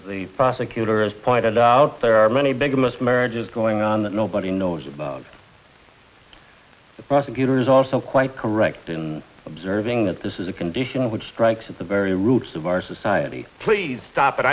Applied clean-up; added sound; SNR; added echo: none; none; none; none.